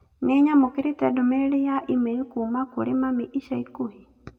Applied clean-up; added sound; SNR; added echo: none; none; none; reverberation time 0.8 s.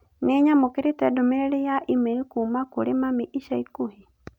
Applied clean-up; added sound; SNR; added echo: none; none; none; none.